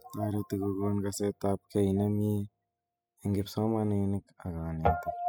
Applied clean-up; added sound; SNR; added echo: classical method spectral subtraction.